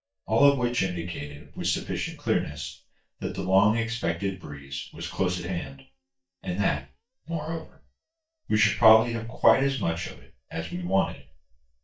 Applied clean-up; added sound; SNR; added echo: neural mask model DeepFilterNet 3.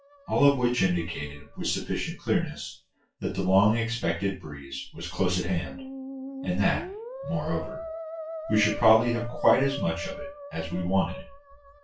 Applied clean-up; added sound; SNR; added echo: classical method WPE with log-MMSE.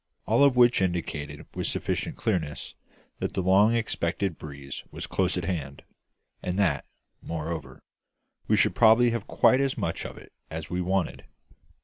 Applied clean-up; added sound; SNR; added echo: none; none; none; none.